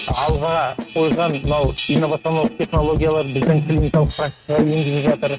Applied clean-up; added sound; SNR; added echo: neural mask model RNNoise.